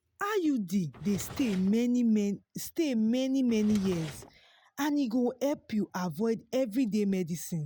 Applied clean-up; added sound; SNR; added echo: none; Drawer open or close; 16 dB; none.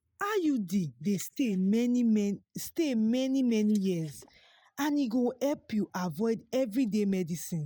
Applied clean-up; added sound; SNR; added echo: neural mask model Resemble Enhance denoiser.